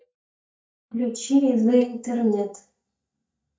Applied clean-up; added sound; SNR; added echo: neural mask model DeepFilterNet 3.